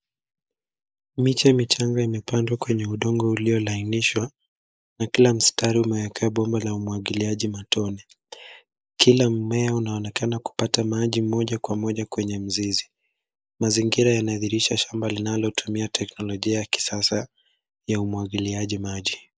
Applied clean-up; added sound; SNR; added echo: neural mask model Resemble Enhance denoiser.